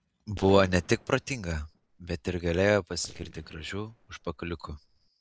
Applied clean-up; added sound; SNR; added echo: neural separator model SepFormer DNS4.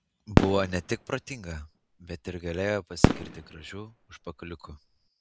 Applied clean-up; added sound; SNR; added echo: none; Fireworks; -4 dB; none.